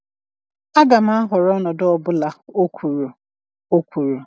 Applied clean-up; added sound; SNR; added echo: none; none; none; none.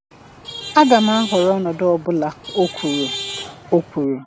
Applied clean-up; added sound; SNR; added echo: none; Traffic noise, roadway noise / Vehicle horn, car horn, honking; 12 dB; none.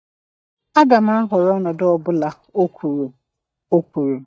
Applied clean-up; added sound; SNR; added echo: neural mask model DeepFilterNet 3.